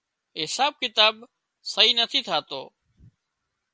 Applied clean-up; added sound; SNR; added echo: none; none; none; none.